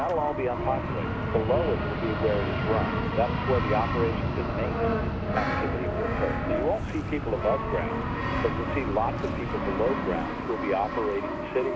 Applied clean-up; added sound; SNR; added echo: none; Fixed-wing aircraft, airplane + Brass instrument; -1 dB; none.